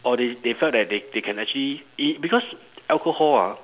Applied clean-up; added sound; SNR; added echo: none; none; none; none.